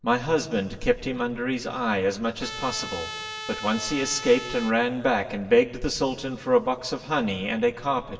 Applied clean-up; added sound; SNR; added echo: none; Trumpet; 11 dB; reverberation time 1.5 s.